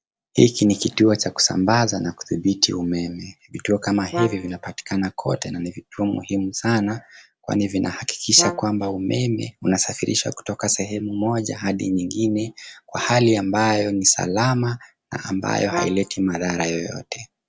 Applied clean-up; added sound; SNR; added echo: none; Brass instrument; 9 dB; none.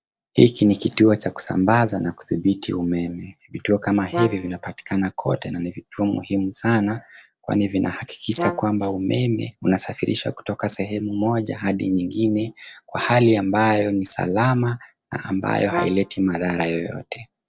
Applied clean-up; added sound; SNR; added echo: neural separator model SepFormer DNS4.